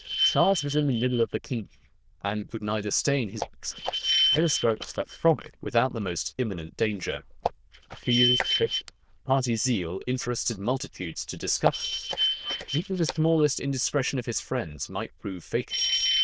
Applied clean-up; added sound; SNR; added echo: neural diffusion model UNIVERSE++.